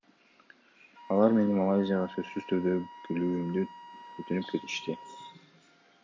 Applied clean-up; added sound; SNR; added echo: none; Wind instrument, woodwind instrument; 19 dB; none.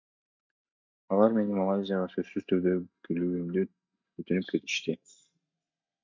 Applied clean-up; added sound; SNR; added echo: neural mask model DeepFilterNet 3.